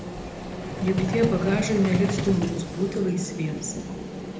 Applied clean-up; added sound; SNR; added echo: none; Vehicle; 4 dB; reverberation time 0.8 s.